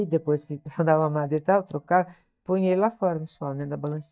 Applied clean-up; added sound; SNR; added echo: neural mask model DeepFilterNet 3.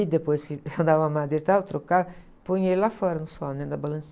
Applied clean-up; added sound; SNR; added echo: none; none; none; none.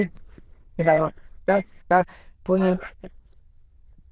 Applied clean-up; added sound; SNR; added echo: neural diffusion model UNIVERSE++.